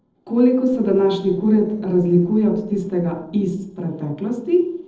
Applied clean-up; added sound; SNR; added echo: neural separator model SepFormer DNS4.